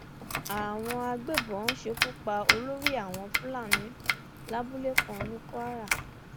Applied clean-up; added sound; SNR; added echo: none; Domestic sounds, home sounds; -2 dB; none.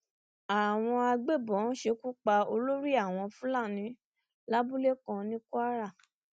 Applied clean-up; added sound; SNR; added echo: none; none; none; none.